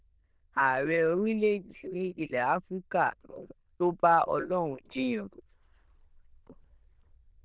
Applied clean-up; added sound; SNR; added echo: neural diffusion model UNIVERSE++.